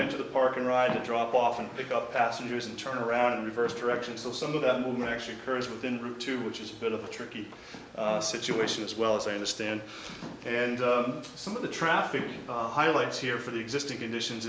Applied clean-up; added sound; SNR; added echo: none; none; none; none.